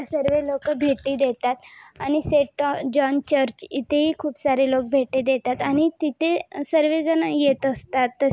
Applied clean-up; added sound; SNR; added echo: none; none; none; none.